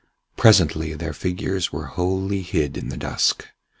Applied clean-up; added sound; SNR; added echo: none; none; none; none.